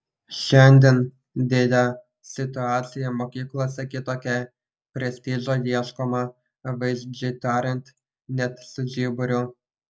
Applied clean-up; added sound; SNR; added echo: none; none; none; none.